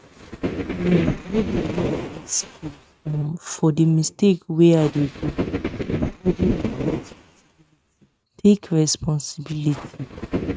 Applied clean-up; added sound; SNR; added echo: neural mask model RNNoise.